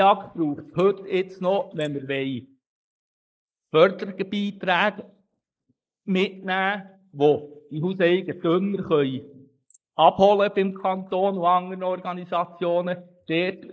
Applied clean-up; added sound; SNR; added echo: neural mask model Resemble Enhance denoiser.